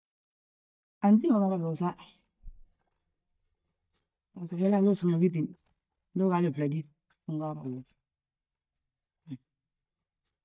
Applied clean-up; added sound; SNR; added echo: neural mask model DeepFilterNet 3.